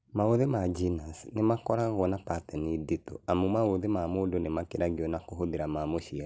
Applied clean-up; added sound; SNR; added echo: none; none; none; none.